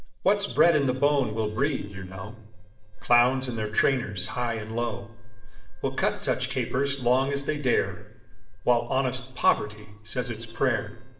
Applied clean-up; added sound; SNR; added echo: neural separator model SepFormer DNS4.